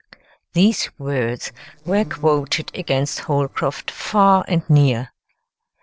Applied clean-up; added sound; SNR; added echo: neural separator model SepFormer DNS4.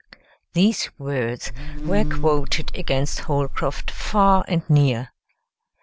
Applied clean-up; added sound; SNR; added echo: none; Buzz; -2 dB; none.